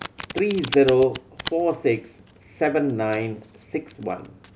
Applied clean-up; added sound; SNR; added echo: none; Domestic sounds, home sounds; 10 dB; none.